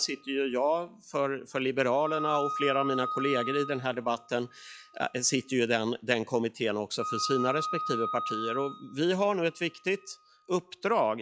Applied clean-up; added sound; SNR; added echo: classical method log-MMSE.